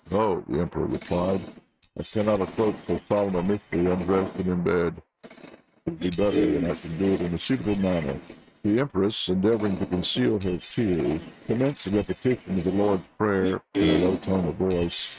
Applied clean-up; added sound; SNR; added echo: neural mask model RNNoise.